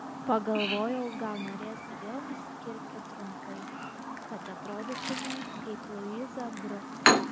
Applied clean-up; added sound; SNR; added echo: none; Chirp, tweet; -3 dB; none.